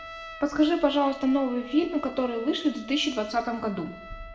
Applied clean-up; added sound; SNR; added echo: none; Trumpet; 17 dB; reverberation time 0.7 s.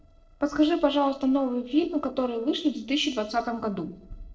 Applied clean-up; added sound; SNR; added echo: neural separator model SepFormer DNS4.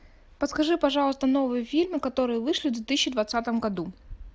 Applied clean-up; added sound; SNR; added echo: none; none; none; none.